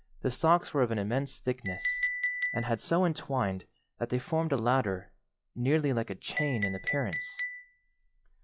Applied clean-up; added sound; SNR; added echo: classical method log-MMSE.